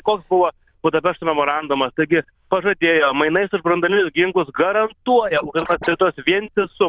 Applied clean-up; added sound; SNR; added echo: neural diffusion model UNIVERSE++.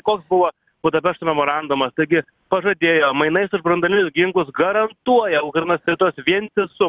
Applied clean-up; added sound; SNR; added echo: none; none; none; none.